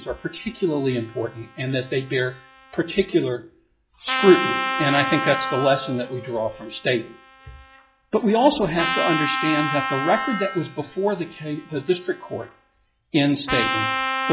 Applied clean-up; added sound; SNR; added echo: classical method log-MMSE.